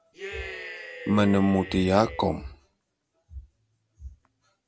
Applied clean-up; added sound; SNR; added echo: none; Cheering; 12 dB; none.